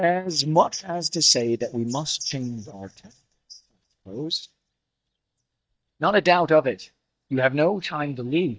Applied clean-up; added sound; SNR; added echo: neural mask model DeepFilterNet 3.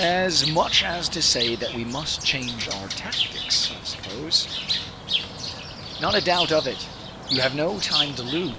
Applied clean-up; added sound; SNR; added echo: none; Bird; 3 dB; none.